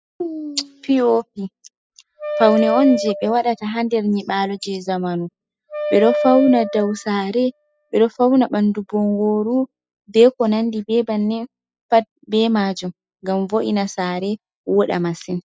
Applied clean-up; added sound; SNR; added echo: classical method spectral subtraction.